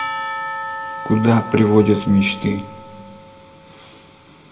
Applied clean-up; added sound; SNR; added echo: none; Percussion; 11 dB; reverberation time 1.1 s.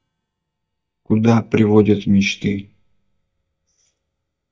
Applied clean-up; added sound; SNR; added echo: neural mask model DeepFilterNet 3.